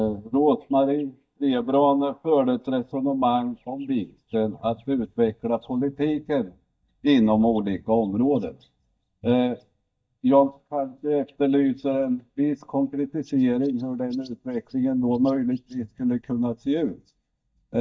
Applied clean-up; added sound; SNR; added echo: neural mask model DeepFilterNet 3.